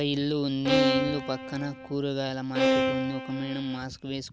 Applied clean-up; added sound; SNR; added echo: none; Bowed string instrument; -2 dB; none.